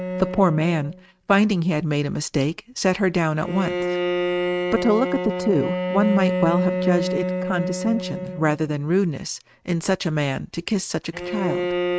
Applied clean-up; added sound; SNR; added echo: neural mask model RNNoise.